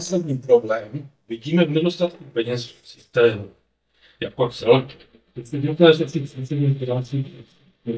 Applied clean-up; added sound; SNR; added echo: neural mask model DeepFilterNet 3.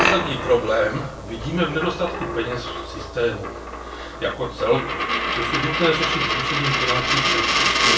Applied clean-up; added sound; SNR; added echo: none; Coin (dropping); -1 dB; reverberation time 0.3 s.